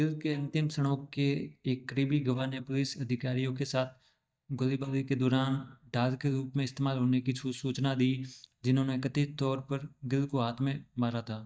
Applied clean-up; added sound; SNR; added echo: neural mask model DeepFilterNet 3.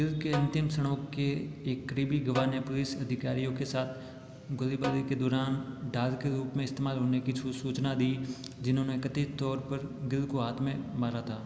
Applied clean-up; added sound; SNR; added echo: none; Snare drum; 12 dB; none.